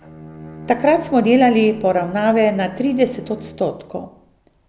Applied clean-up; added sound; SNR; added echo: none; Bowed string instrument; 18 dB; none.